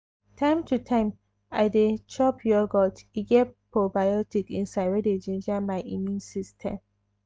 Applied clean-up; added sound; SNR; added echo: none; none; none; none.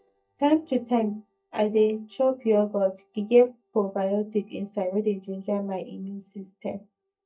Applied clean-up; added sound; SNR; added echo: neural mask model DeepFilterNet 3.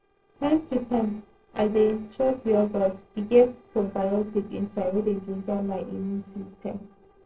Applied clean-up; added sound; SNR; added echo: neural separator model SepFormer DNS4.